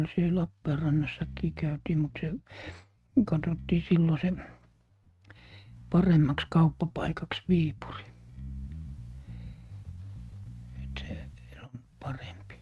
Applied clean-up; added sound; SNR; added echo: neural mask model RNNoise.